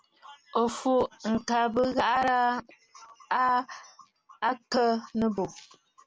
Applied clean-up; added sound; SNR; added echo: none; none; none; none.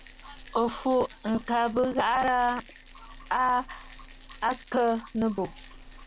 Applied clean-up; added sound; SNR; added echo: none; Rattle; 17 dB; none.